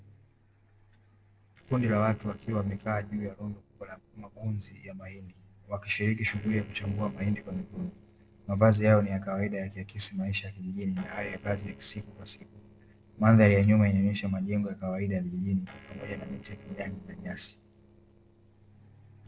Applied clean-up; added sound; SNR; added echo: neural separator model SepFormer DNS4.